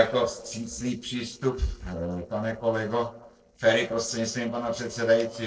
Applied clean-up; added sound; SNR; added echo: neural separator model SepFormer DNS4.